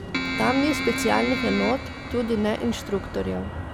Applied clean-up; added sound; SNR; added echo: none; Motor vehicle (road) + Keyboard (musical); 4 dB; none.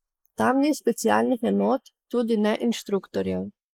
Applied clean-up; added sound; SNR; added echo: neural mask model Resemble Enhance denoiser.